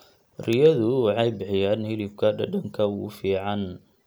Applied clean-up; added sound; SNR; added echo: none; none; none; none.